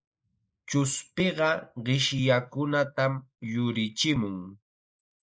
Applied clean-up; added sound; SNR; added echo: neural mask model Resemble Enhance denoiser.